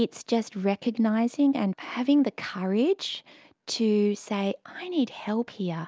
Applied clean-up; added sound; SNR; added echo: none; none; none; none.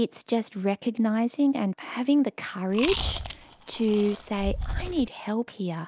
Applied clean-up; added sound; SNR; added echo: none; Chewing, mastication; 5 dB; none.